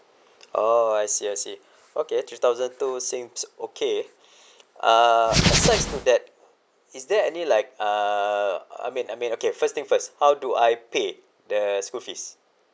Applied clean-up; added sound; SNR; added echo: none; Hands; -3 dB; none.